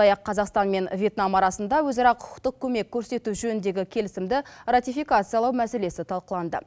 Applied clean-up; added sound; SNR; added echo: none; none; none; none.